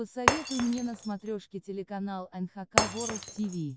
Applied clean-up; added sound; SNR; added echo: none; Shatter; -1 dB; none.